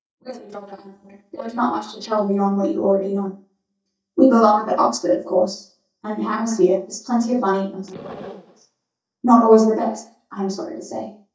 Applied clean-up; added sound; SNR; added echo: neural mask model DeepFilterNet 3.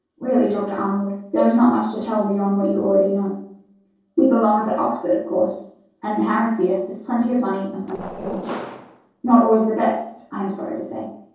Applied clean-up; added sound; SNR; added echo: neural separator model SepFormer DNS4.